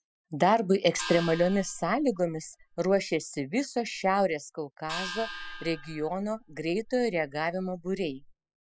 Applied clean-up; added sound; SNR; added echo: classical method spectral subtraction.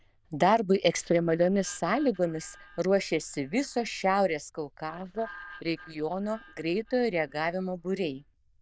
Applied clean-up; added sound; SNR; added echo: neural diffusion model UNIVERSE++.